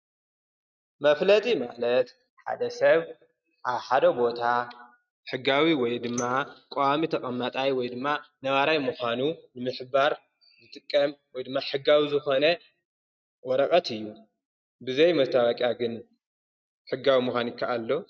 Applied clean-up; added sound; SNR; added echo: neural mask model RNNoise.